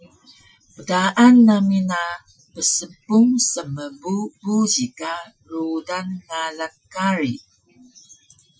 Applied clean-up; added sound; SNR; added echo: classical method Wiener filter.